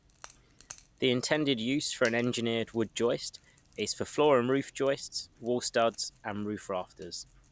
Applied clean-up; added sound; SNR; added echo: none; Crack / Crackle; 16 dB; none.